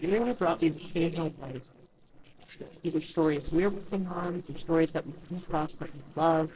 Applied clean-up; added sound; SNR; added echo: neural separator model SepFormer DNS4.